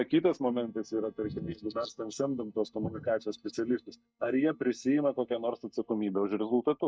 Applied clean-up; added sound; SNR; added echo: neural mask model DeepFilterNet 3.